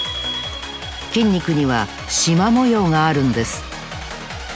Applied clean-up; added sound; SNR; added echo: none; none; none; none.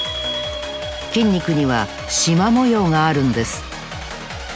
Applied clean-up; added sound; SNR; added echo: none; Wind; 16 dB; none.